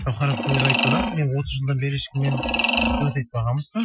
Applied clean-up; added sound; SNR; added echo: classical method Wiener filter.